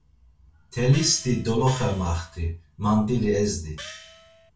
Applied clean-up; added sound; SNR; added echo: none; Gong; 18 dB; reverberation time 0.2 s.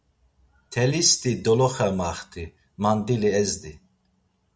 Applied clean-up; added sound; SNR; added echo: none; none; none; none.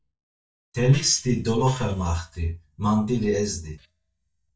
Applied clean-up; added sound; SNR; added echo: neural mask model DeepFilterNet 3.